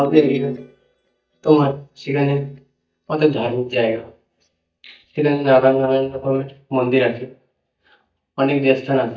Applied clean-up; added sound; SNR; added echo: neural mask model DeepFilterNet 3.